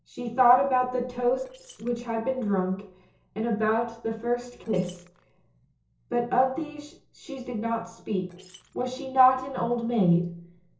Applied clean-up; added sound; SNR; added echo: neural separator model SepFormer DNS4.